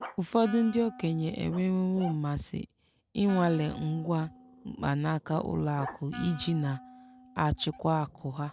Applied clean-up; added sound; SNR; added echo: none; Wind instrument, woodwind instrument + Growling; 17 dB; none.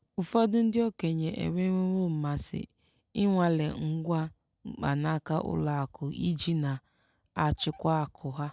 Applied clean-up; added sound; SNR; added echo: none; none; none; none.